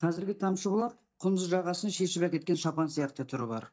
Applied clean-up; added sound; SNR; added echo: neural mask model DeepFilterNet 3.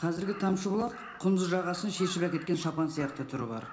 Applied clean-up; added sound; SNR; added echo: none; Crow; 16 dB; reverberation time 0.4 s.